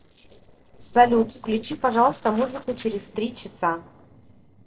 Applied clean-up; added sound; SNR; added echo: neural separator model SepFormer DNS4.